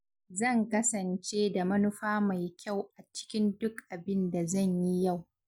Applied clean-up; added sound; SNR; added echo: none; none; none; none.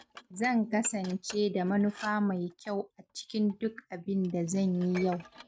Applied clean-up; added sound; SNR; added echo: neural mask model RNNoise.